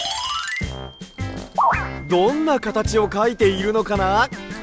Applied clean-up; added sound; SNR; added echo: none; none; none; none.